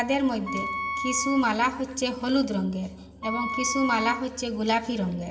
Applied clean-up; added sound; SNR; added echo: none; Wind instrument, woodwind instrument; 7 dB; reverberation time 2.4 s.